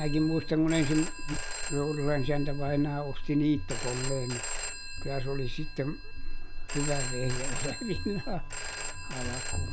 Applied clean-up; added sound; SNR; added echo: none; Buzz + Telephone; 1 dB; none.